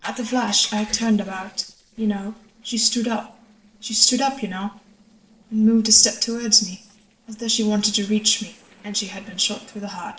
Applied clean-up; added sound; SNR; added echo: neural separator model SepFormer DNS4.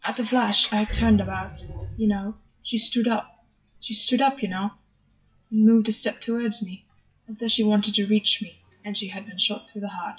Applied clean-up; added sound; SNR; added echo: classical method WPE with log-MMSE.